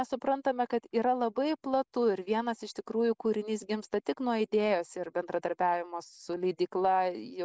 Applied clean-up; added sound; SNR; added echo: none; none; none; none.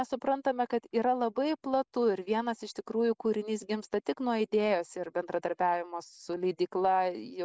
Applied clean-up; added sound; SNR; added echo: neural mask model Resemble Enhance denoiser.